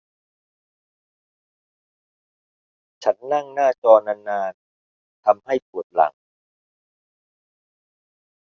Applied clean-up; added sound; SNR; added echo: none; none; none; none.